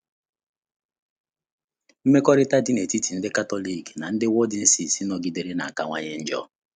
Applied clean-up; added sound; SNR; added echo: none; none; none; none.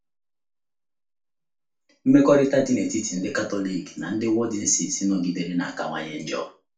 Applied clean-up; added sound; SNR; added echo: none; none; none; reverberation time 0.3 s.